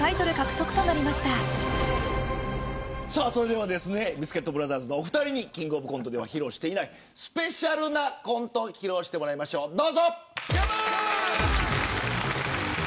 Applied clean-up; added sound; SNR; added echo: none; none; none; none.